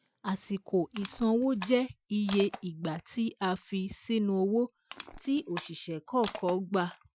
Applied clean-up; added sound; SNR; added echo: classical method Wiener filter.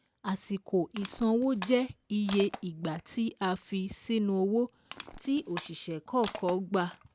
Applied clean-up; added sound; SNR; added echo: none; Crushing; 16 dB; none.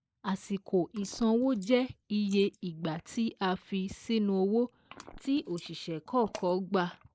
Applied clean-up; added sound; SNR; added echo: neural mask model Resemble Enhance denoiser.